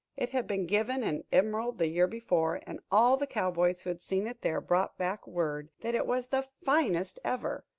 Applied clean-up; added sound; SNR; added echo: none; none; none; none.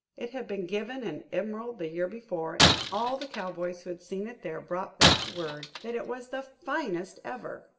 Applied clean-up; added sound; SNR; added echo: none; Shatter; -5 dB; reverberation time 0.7 s.